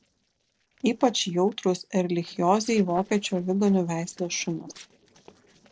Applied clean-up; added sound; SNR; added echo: neural separator model SepFormer DNS4.